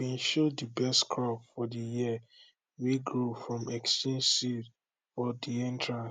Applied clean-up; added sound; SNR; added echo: none; none; none; none.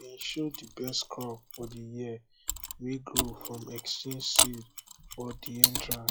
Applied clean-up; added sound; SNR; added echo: classical method log-MMSE.